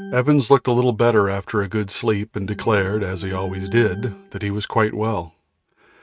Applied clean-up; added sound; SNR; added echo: neural mask model RNNoise.